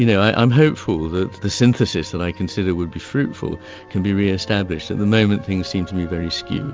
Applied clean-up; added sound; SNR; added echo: none; none; none; none.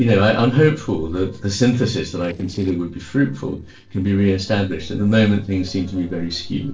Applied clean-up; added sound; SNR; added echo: neural separator model SepFormer DNS4.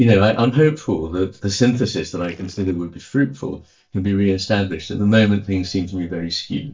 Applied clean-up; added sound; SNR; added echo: neural mask model DeepFilterNet 3.